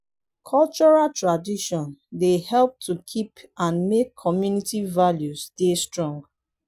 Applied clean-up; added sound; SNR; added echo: none; none; none; none.